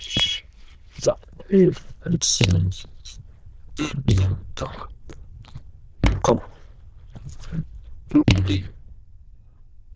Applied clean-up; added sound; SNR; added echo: neural diffusion model UNIVERSE++.